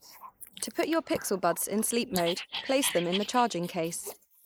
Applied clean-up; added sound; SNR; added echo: neural mask model Resemble Enhance denoiser.